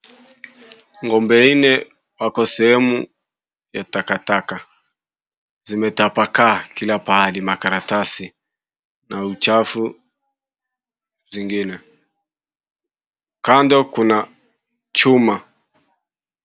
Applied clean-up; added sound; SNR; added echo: none; none; none; none.